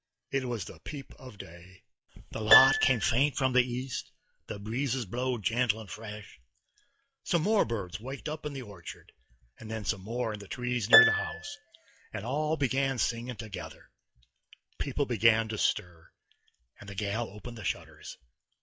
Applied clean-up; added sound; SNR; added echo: classical method log-MMSE.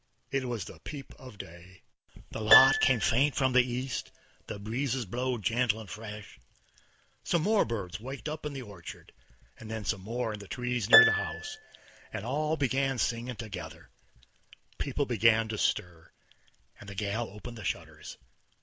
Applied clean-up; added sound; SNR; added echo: none; Harp; 0 dB; none.